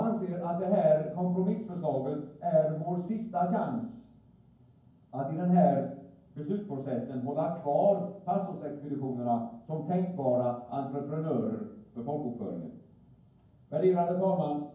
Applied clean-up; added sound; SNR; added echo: none; none; none; reverberation time 0.9 s.